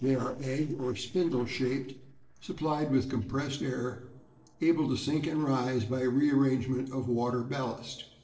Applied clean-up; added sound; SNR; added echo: neural separator model SepFormer DNS4.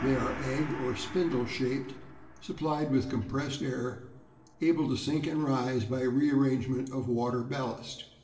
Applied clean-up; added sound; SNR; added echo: none; Gong; 15 dB; reverberation time 0.8 s.